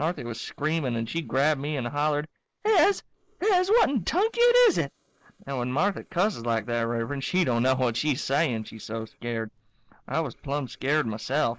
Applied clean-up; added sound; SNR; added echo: neural mask model Resemble Enhance denoiser.